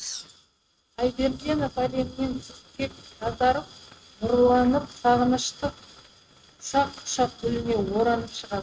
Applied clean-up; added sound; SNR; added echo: neural mask model RNNoise.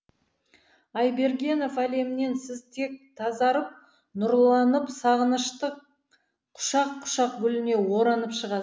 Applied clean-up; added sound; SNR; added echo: none; none; none; none.